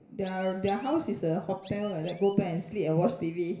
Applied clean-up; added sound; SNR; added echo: none; Chirp, tweet; 14 dB; reverberation time 0.7 s.